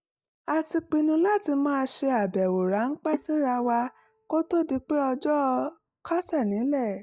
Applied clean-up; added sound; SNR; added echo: neural mask model DeepFilterNet 3.